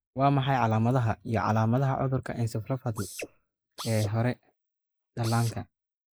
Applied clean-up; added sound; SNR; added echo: neural mask model Resemble Enhance denoiser.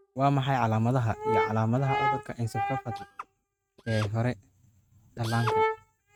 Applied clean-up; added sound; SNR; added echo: neural mask model RNNoise.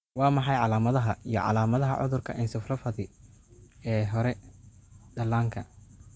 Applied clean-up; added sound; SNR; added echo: none; none; none; none.